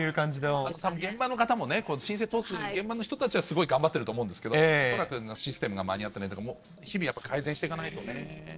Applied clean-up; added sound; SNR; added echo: neural separator model SepFormer DNS4.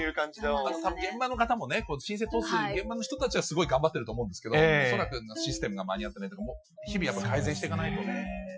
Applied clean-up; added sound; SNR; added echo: classical method Wiener filter.